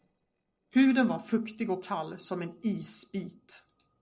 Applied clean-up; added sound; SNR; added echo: neural separator model SepFormer DNS4.